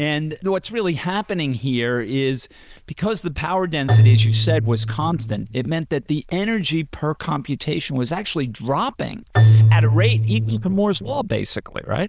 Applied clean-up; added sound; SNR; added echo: neural diffusion model UNIVERSE++.